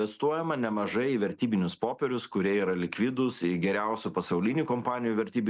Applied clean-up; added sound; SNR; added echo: none; none; none; none.